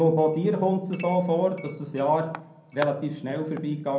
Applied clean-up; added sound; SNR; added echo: none; Chink, clink; 19 dB; reverberation time 0.5 s.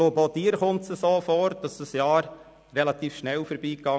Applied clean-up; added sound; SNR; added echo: none; none; none; none.